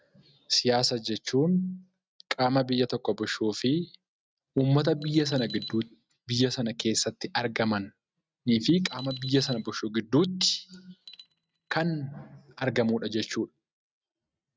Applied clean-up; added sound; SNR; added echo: neural mask model RNNoise.